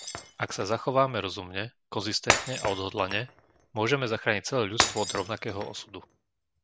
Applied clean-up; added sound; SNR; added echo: none; Shatter; 4 dB; none.